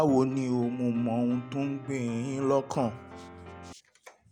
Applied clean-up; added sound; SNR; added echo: none; Piano; 17 dB; none.